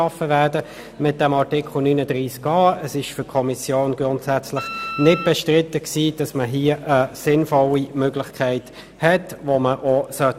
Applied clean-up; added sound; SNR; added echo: none; Wind instrument, woodwind instrument; 10 dB; none.